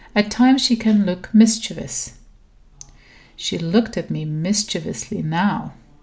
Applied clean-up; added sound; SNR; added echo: none; none; none; none.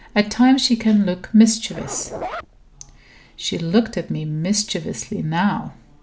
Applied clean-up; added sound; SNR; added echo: none; Zipper (clothing); 13 dB; none.